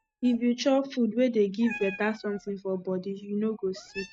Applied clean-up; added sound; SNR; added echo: neural mask model RNNoise.